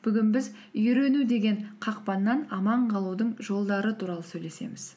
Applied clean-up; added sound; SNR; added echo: none; none; none; none.